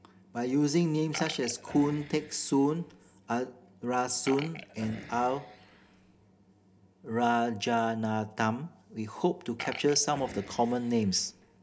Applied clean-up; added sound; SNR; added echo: none; Burping, eructation; 15 dB; reverberation time 0.3 s.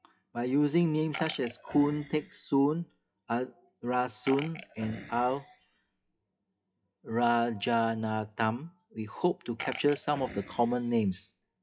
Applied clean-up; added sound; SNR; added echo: classical method WPE with log-MMSE.